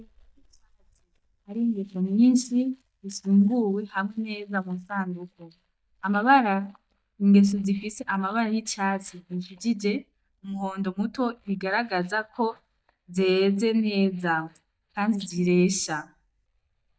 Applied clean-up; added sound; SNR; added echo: neural mask model DeepFilterNet 3.